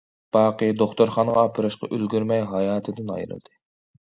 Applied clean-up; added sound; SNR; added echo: none; none; none; none.